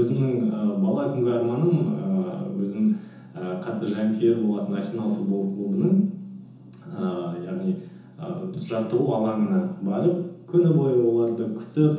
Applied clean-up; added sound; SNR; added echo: none; none; none; reverberation time 0.6 s.